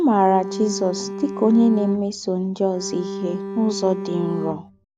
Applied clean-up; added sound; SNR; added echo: none; Bowed string instrument; 8 dB; none.